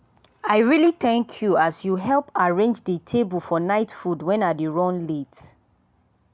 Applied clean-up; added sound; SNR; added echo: none; none; none; none.